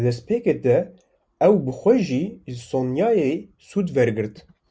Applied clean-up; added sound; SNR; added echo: none; none; none; none.